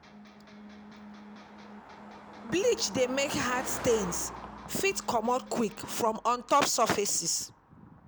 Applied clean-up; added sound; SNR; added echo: none; Car passing by + Electric guitar; 13 dB; none.